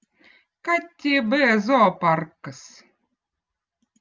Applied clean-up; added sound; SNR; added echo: none; none; none; none.